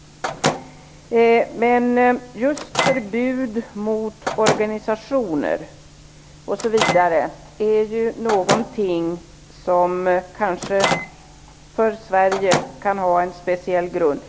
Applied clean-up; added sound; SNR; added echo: none; Microwave oven; 8 dB; none.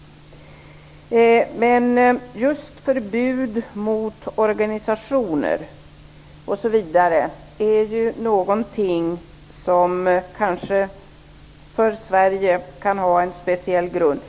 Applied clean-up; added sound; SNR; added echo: none; none; none; none.